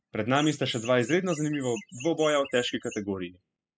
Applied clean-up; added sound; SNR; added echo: classical method spectral subtraction.